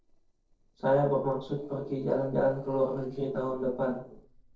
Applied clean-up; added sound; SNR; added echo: neural separator model SepFormer DNS4.